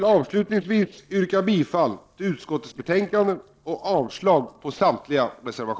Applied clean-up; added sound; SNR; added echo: neural separator model SepFormer DNS4.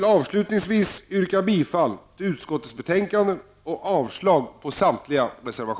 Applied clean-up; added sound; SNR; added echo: none; none; none; none.